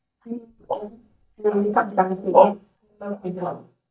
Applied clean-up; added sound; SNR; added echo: neural mask model DeepFilterNet 3.